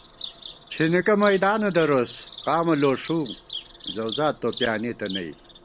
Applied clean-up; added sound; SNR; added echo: none; Bird vocalization, bird call, bird song; 15 dB; none.